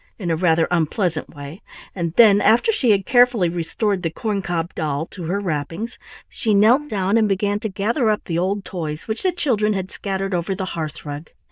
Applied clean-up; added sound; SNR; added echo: neural diffusion model UNIVERSE++.